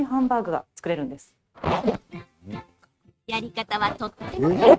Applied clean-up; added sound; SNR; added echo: neural mask model RNNoise.